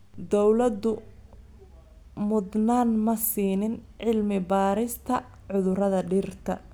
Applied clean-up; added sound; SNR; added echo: none; none; none; none.